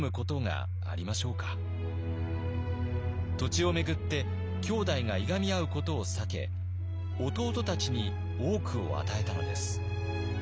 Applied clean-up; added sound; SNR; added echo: none; Domestic sounds, home sounds; 0 dB; none.